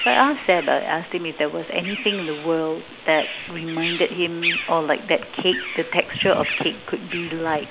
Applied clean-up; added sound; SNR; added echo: none; Bird vocalization, bird call, bird song; 8 dB; none.